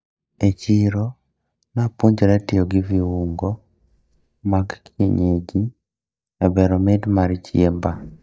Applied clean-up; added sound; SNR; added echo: neural mask model DeepFilterNet 3.